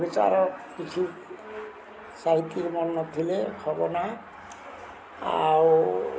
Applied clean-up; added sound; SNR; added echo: none; none; none; none.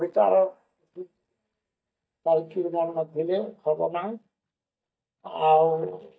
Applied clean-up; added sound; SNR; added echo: neural mask model DeepFilterNet 3.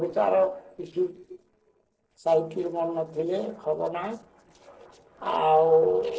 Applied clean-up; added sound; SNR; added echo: neural separator model SepFormer DNS4.